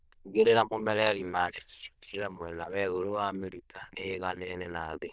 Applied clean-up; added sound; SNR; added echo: neural diffusion model UNIVERSE++.